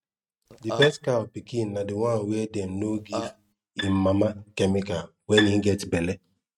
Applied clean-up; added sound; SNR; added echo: neural mask model RNNoise.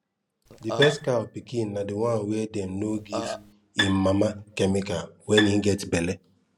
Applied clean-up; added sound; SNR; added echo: none; Bowed string instrument + Burping, eructation; 6 dB; none.